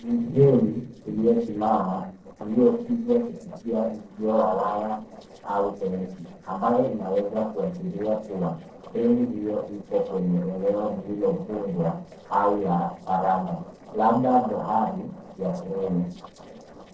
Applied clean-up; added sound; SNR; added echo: neural separator model SepFormer DNS4.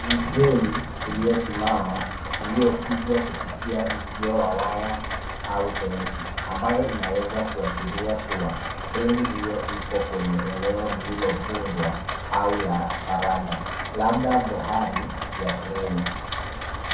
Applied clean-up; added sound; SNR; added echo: none; Rain; 4 dB; reverberation time 0.5 s.